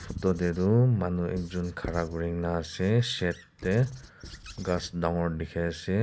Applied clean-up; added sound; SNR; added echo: none; Squeak / Writing; 19 dB; none.